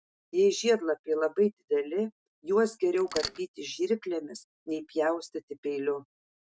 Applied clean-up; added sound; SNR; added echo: none; Mechanisms; 8 dB; none.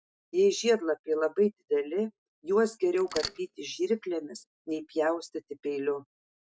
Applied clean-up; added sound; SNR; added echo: classical method log-MMSE.